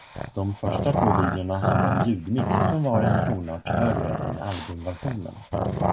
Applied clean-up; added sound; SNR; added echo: none; Growling; -2 dB; none.